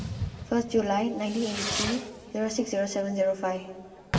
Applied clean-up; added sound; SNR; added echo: none; Fireworks; 6 dB; reverberation time 1.7 s.